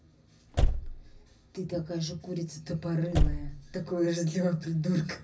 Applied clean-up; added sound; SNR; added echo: none; Slam / Car; -3 dB; reverberation time 0.4 s.